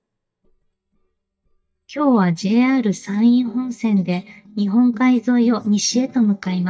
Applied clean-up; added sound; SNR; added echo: neural mask model DeepFilterNet 3.